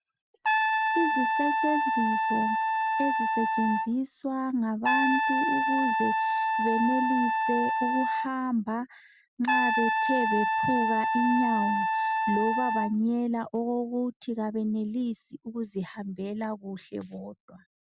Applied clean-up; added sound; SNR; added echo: none; Trumpet; -4 dB; none.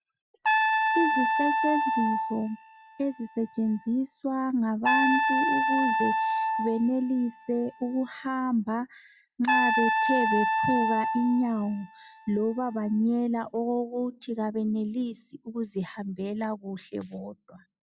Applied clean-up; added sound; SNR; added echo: classical method log-MMSE.